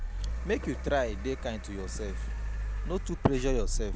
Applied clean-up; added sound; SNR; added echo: none; Car; 0 dB; none.